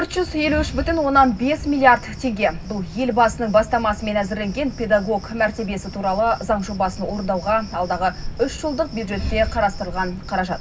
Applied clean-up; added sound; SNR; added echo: none; Cricket; 13 dB; reverberation time 0.4 s.